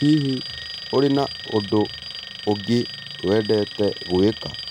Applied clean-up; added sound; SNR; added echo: none; Alarm; 12 dB; none.